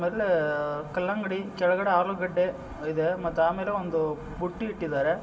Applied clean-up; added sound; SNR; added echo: none; none; none; reverberation time 1.6 s.